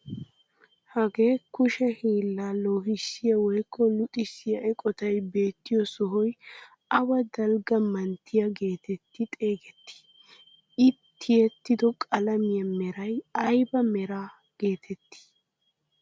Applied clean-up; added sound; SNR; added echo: none; none; none; none.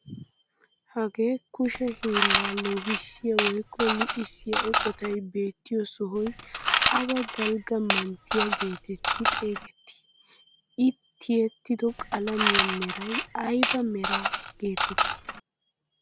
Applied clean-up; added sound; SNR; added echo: none; Coin (dropping) / Mechanisms; -3 dB; none.